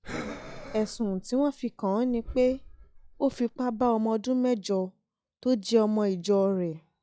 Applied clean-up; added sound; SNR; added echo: classical method log-MMSE.